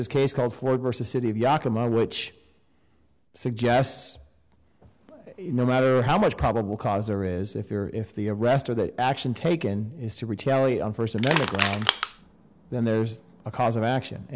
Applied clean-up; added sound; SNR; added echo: none; Crushing; 1 dB; none.